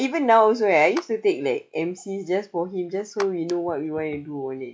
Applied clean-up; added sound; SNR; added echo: classical method log-MMSE.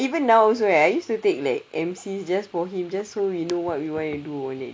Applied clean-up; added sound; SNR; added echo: none; none; none; none.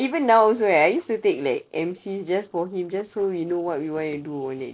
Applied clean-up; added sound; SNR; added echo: neural separator model SepFormer DNS4.